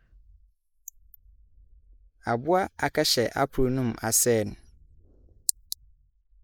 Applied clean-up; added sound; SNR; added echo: neural mask model Resemble Enhance denoiser.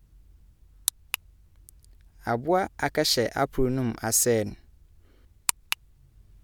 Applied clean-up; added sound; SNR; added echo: none; none; none; none.